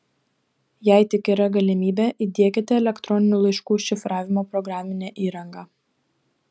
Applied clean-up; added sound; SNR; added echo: none; none; none; none.